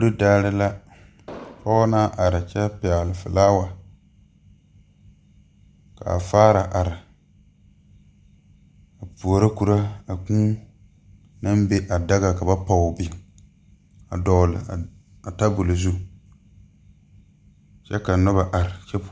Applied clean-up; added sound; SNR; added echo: none; Explosion; 17 dB; none.